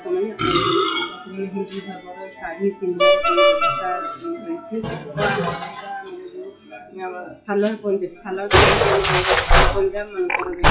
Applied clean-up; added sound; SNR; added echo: classical method WPE with log-MMSE.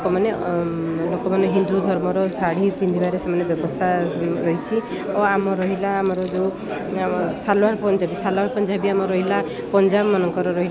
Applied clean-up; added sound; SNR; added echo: none; none; none; none.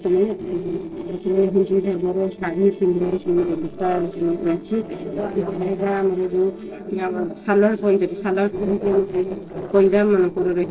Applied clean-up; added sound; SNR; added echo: neural separator model SepFormer DNS4.